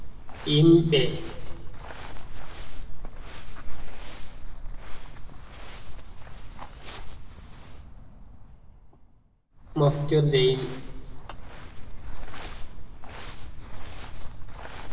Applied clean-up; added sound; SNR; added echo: none; Crumpling, crinkling; -1 dB; reverberation time 1.0 s.